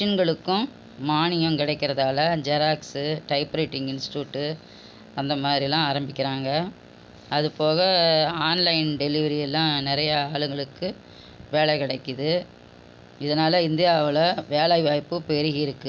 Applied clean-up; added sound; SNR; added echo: none; none; none; none.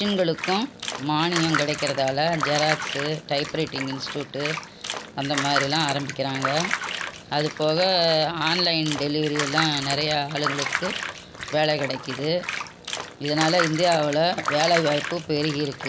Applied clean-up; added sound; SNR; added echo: none; Bathtub (filling or washing); 6 dB; none.